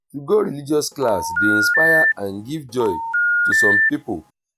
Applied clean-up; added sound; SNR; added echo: none; Telephone; -4 dB; none.